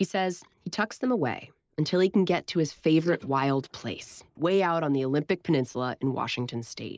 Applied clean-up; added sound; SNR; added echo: neural mask model Resemble Enhance denoiser.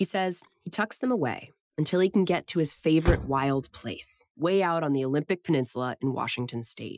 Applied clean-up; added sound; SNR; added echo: classical method Wiener filter.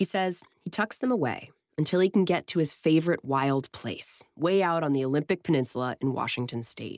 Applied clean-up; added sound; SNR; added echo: none; none; none; none.